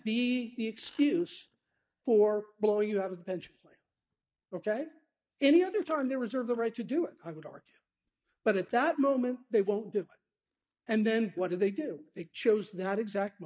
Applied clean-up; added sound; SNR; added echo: neural mask model DeepFilterNet 3.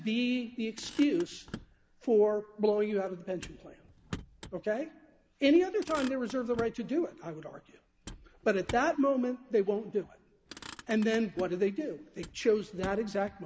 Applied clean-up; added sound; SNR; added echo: none; Motor vehicle (road); 18 dB; none.